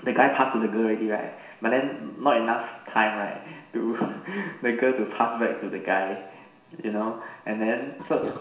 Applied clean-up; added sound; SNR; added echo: none; none; none; reverberation time 0.7 s.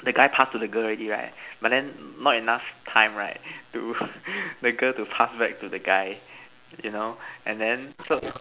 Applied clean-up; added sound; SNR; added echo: none; none; none; none.